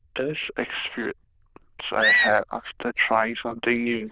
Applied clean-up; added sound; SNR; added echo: neural diffusion model UNIVERSE++.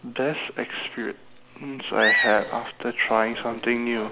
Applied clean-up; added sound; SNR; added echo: none; Animal; 1 dB; none.